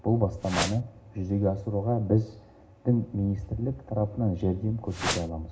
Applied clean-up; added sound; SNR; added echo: none; Whoosh, swoosh, swish; 4 dB; none.